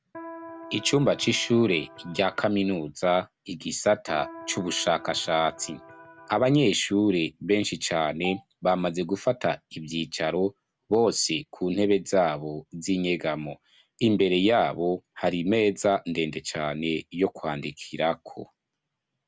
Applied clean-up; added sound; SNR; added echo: none; Electric guitar; 17 dB; none.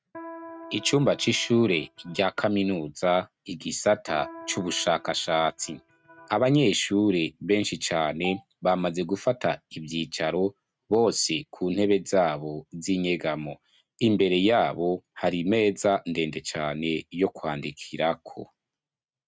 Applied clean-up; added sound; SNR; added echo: neural mask model RNNoise.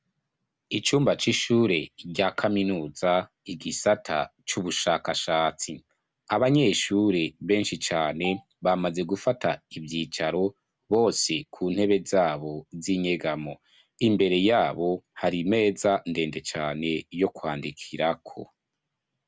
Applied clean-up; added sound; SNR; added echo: none; none; none; none.